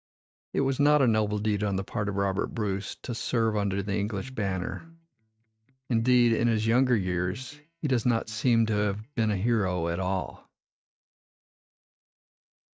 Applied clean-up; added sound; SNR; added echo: neural mask model DeepFilterNet 3.